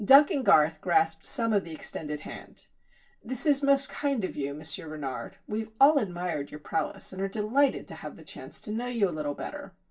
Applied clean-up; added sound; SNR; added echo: none; none; none; reverberation time 0.2 s.